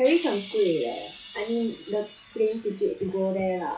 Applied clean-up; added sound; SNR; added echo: classical method log-MMSE.